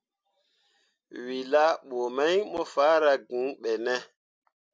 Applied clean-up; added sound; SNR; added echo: none; none; none; none.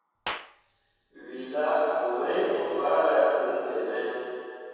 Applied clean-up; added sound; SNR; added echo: none; Clapping; 17 dB; reverberation time 2.2 s.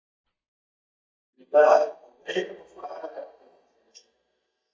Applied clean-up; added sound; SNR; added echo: neural mask model DeepFilterNet 3.